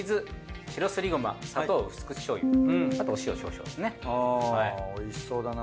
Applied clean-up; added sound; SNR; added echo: none; Piano; -1 dB; none.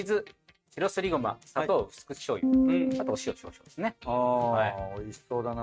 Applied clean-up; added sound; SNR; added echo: neural mask model RNNoise.